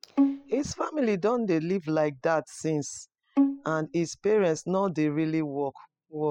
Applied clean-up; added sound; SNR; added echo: classical method spectral subtraction.